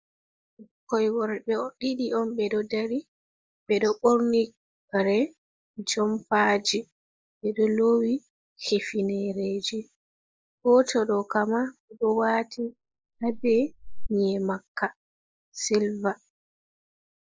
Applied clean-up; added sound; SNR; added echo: neural mask model Resemble Enhance denoiser.